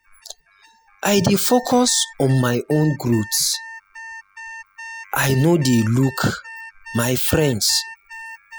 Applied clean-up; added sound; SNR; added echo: classical method spectral subtraction.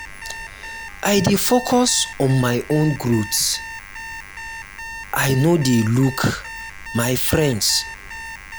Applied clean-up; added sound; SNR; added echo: none; Alarm; 13 dB; none.